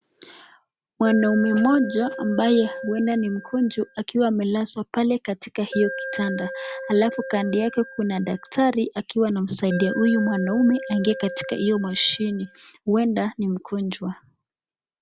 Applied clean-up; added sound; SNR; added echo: none; Alarm; 11 dB; none.